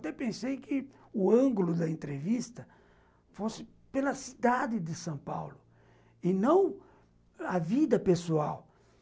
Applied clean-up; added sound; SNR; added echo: none; none; none; none.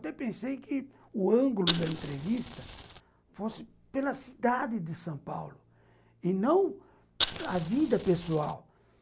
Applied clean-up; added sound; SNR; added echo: none; Fire; 2 dB; none.